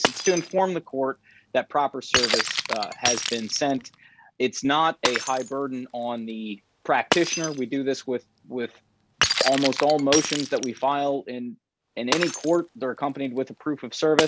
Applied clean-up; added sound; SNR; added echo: none; Shatter; 5 dB; none.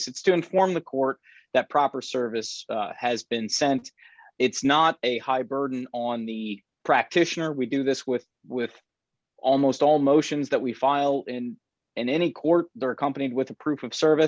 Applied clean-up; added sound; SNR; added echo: none; none; none; none.